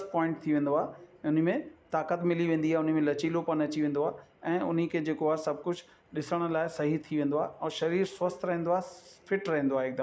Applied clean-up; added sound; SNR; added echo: none; none; none; none.